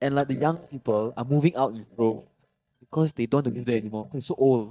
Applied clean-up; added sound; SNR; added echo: neural mask model DeepFilterNet 3.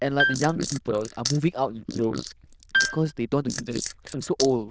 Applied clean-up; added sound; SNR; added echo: neural diffusion model UNIVERSE++.